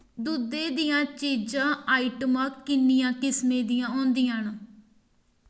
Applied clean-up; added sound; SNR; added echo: none; none; none; none.